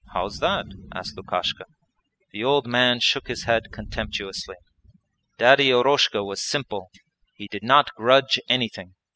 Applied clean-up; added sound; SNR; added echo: classical method spectral subtraction.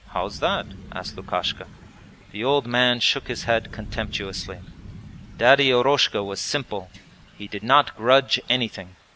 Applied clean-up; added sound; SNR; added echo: none; Thunder / Rain; 17 dB; none.